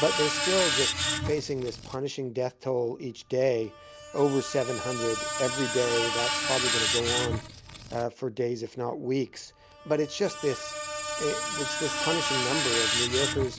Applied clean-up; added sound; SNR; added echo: none; Screech; 1 dB; none.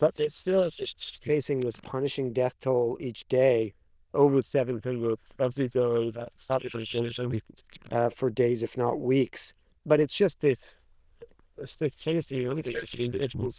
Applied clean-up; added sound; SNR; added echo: neural diffusion model UNIVERSE++.